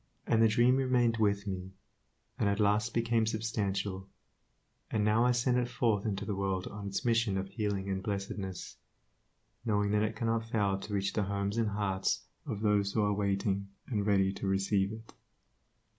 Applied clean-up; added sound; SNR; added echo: none; none; none; none.